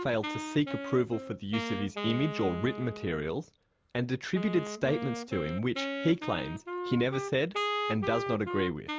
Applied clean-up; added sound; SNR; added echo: none; Wind instrument, woodwind instrument; 6 dB; none.